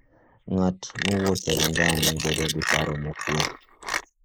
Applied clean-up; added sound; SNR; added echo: neural mask model Resemble Enhance denoiser.